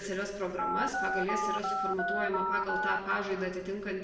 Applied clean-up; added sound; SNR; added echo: none; Telephone; -2 dB; reverberation time 0.9 s.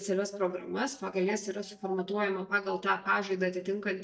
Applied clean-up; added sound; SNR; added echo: neural mask model DeepFilterNet 3.